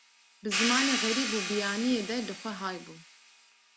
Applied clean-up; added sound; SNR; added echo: none; Hi-hat; 2 dB; none.